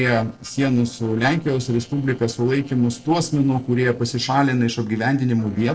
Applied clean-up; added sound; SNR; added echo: neural separator model SepFormer DNS4.